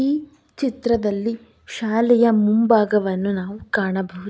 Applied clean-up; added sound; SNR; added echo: none; none; none; none.